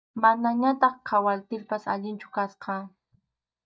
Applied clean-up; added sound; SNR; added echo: neural mask model DeepFilterNet 3.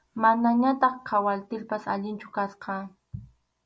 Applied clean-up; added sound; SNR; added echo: none; none; none; none.